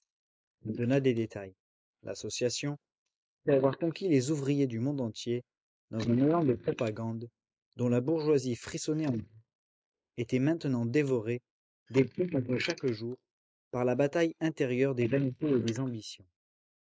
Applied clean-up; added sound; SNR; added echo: neural mask model Resemble Enhance denoiser.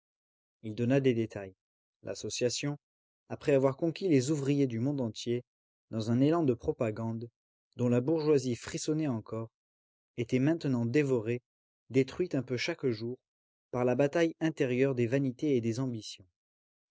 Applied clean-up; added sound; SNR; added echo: none; none; none; none.